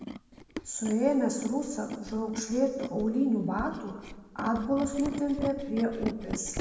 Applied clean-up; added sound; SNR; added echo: none; Tools; 10 dB; reverberation time 1.3 s.